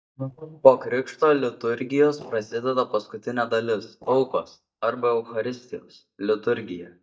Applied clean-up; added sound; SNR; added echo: neural mask model DeepFilterNet 3.